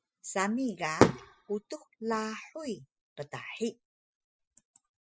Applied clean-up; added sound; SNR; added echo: classical method spectral subtraction.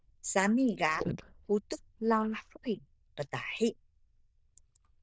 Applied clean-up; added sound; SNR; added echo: neural diffusion model UNIVERSE++.